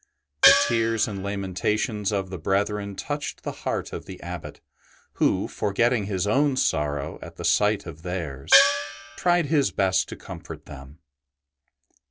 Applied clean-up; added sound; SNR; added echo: none; Gong; -3 dB; none.